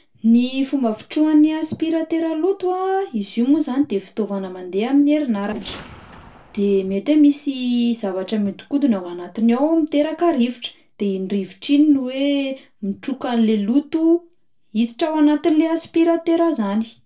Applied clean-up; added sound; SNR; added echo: neural separator model SepFormer DNS4.